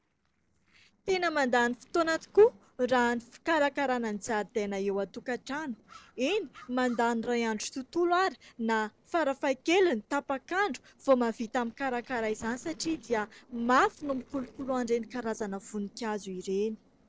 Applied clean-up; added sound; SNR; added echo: neural separator model SepFormer DNS4.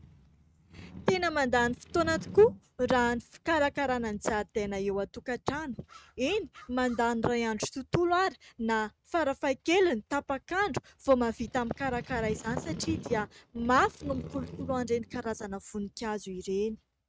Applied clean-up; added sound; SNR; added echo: neural mask model RNNoise.